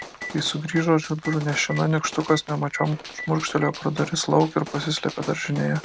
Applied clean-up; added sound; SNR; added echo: none; Gunshot, gunfire + Telephone; 14 dB; none.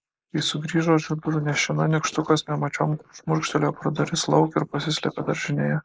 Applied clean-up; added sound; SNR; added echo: neural mask model Resemble Enhance denoiser.